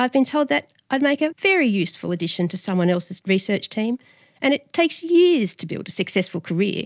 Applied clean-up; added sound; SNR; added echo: none; none; none; none.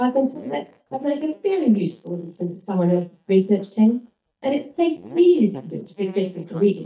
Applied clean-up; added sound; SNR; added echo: neural mask model DeepFilterNet 3.